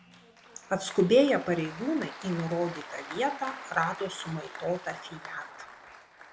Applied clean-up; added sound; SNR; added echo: none; Applause; 14 dB; none.